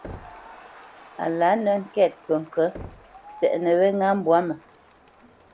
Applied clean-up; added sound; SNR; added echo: none; Knock + Crowd; 20 dB; none.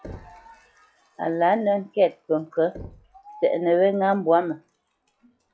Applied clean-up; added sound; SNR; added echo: classical method log-MMSE.